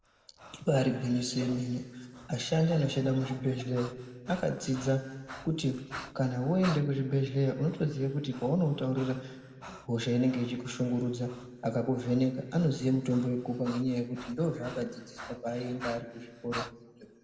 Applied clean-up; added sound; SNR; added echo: none; Breathing; 18 dB; reverberation time 1.9 s.